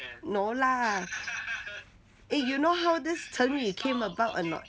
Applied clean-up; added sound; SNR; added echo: none; none; none; none.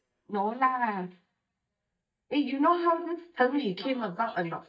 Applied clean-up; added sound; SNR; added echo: neural mask model DeepFilterNet 3.